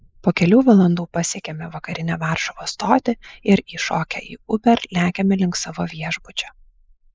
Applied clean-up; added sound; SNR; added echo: neural mask model Resemble Enhance denoiser.